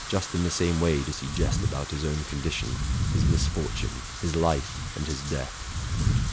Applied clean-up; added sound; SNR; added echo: none; Wind / Rain; 0 dB; none.